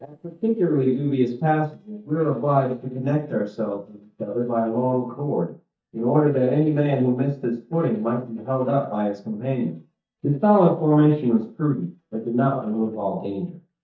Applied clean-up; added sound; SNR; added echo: neural mask model DeepFilterNet 3.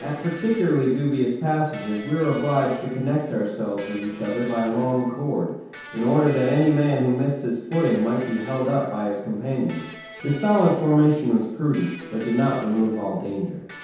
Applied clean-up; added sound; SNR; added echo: none; Electric guitar; 19 dB; reverberation time 0.9 s.